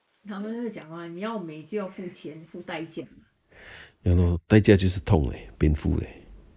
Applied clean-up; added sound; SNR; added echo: neural mask model Resemble Enhance denoiser.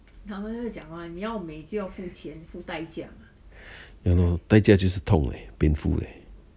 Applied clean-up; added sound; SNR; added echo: none; none; none; none.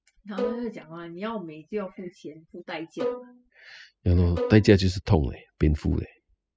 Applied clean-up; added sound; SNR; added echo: classical method spectral subtraction.